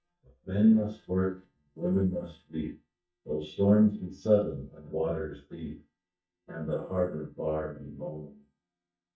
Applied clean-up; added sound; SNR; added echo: neural mask model DeepFilterNet 3.